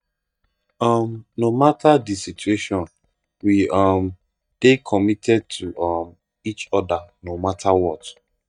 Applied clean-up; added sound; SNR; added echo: neural mask model DeepFilterNet 3.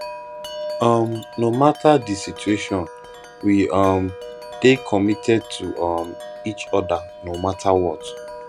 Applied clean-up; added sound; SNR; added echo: none; Wind chime; 14 dB; none.